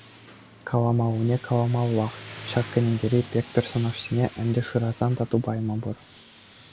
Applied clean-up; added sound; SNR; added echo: none; Motorcycle + Tools; 19 dB; none.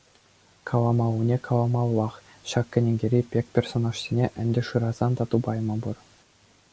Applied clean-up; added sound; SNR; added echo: none; none; none; none.